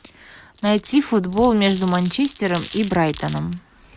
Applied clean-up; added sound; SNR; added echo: none; Glass; 11 dB; none.